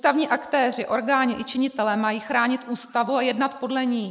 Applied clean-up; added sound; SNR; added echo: neural mask model Resemble Enhance denoiser.